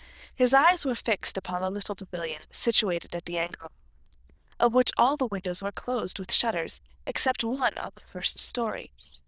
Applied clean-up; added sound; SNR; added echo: neural diffusion model UNIVERSE++.